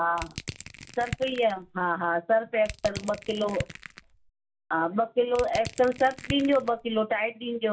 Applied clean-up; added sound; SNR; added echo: none; Crushing; 12 dB; reverberation time 0.2 s.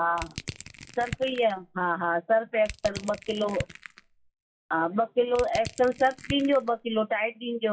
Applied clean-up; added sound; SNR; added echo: classical method WPE with log-MMSE.